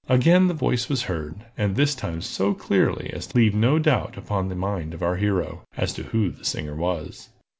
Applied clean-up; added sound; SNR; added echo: none; none; none; none.